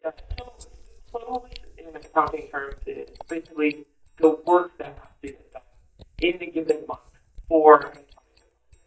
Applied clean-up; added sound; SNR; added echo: neural mask model DeepFilterNet 3.